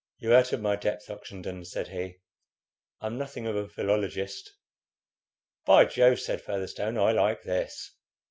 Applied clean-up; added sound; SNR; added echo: none; none; none; none.